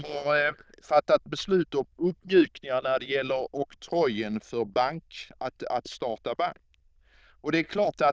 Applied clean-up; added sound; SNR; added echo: neural diffusion model UNIVERSE++.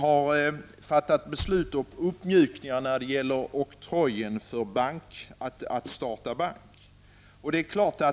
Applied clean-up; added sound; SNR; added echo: none; Bass drum; 19 dB; none.